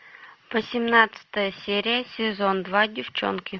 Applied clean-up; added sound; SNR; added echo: none; none; none; none.